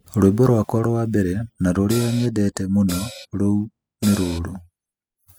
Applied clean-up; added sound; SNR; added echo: classical method spectral subtraction.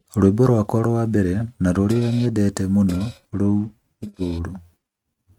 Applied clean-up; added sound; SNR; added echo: neural mask model RNNoise.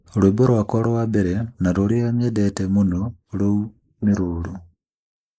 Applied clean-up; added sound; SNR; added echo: neural mask model Resemble Enhance denoiser.